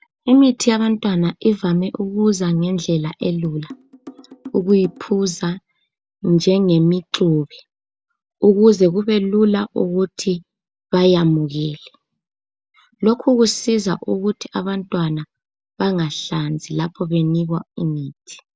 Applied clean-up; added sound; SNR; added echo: none; Drum; 19 dB; none.